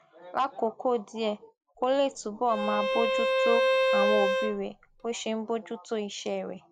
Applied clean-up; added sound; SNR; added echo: none; Bowed string instrument; -3 dB; none.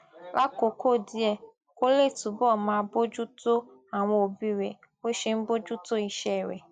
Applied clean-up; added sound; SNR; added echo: none; none; none; none.